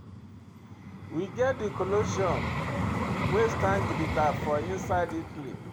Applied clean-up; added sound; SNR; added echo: none; Vehicle; 1 dB; none.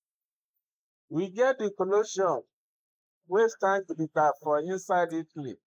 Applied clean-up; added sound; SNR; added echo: neural mask model Resemble Enhance denoiser.